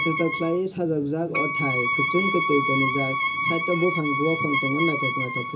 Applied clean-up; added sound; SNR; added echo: none; Wind instrument, woodwind instrument; 0 dB; reverberation time 0.2 s.